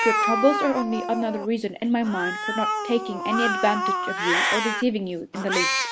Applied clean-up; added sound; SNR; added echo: none; Cat; 1 dB; none.